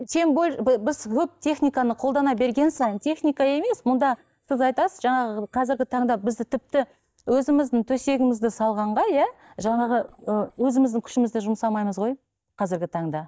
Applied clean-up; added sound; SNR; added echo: neural mask model DeepFilterNet 3.